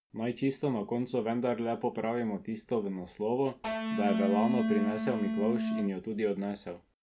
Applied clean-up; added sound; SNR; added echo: none; Electric guitar; -2 dB; none.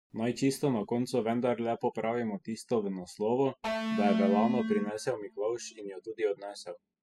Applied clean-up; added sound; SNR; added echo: classical method spectral subtraction.